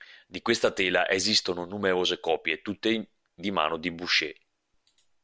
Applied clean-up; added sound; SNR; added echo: none; none; none; none.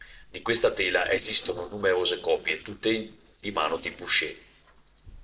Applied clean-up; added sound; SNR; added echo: neural separator model SepFormer DNS4.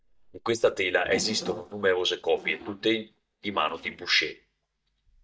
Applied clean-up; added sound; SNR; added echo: neural mask model DeepFilterNet 3.